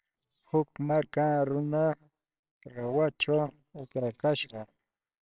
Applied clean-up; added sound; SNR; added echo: neural separator model SepFormer WHAMR!.